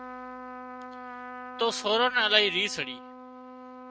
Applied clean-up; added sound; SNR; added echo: none; Trumpet; 12 dB; none.